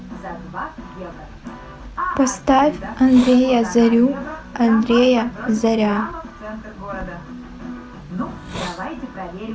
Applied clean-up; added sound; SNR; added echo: none; Hiss; 16 dB; none.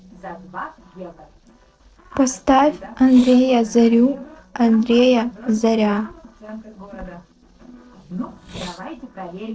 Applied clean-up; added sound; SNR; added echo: neural separator model SepFormer DNS4.